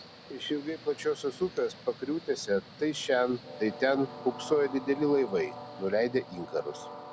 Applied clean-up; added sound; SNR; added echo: none; Train; 15 dB; none.